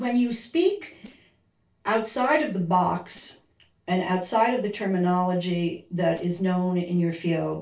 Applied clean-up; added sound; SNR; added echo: neural separator model SepFormer DNS4.